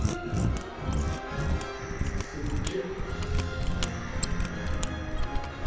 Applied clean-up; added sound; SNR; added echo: none; Mechanisms; -5 dB; reverberation time 1.1 s.